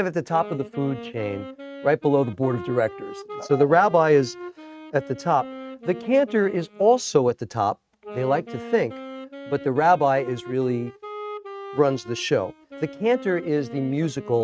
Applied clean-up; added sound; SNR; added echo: neural mask model RNNoise.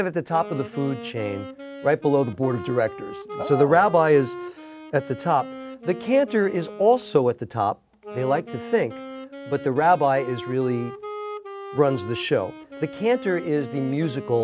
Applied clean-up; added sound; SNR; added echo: none; Wind instrument, woodwind instrument; 13 dB; none.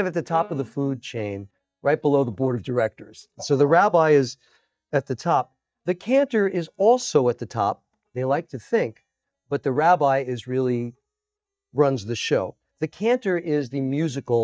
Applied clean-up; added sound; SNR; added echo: neural mask model DeepFilterNet 3.